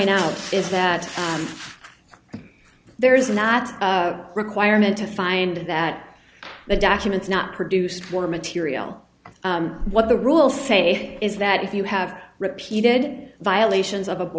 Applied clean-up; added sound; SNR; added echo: none; Breathing; 14 dB; none.